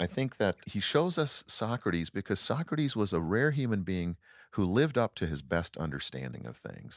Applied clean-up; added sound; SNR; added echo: none; none; none; none.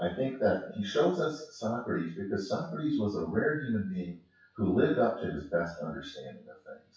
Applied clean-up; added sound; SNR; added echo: classical method WPE with log-MMSE.